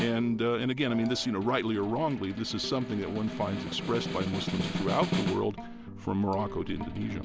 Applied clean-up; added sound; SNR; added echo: none; Piano + Snare drum; 7 dB; none.